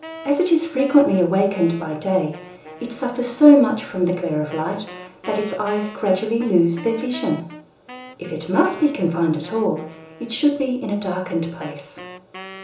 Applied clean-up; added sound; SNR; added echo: none; Wind instrument, woodwind instrument; 20 dB; reverberation time 0.6 s.